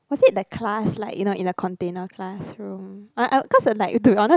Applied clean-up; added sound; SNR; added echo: none; none; none; none.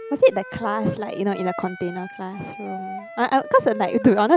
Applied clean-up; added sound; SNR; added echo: none; Wind instrument, woodwind instrument; 14 dB; none.